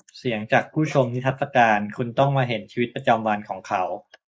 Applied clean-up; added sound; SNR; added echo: neural mask model Resemble Enhance denoiser.